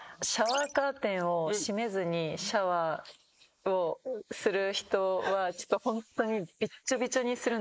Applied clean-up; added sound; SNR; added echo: neural mask model Resemble Enhance denoiser.